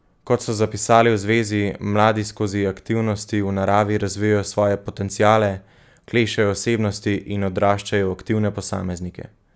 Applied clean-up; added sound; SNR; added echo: none; none; none; none.